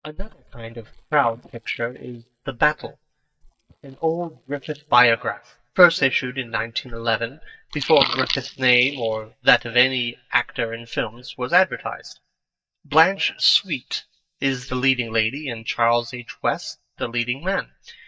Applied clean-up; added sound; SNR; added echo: neural mask model DeepFilterNet 3.